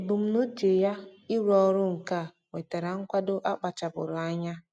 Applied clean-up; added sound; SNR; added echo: none; none; none; none.